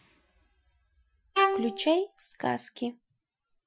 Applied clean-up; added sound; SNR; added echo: classical method Wiener filter.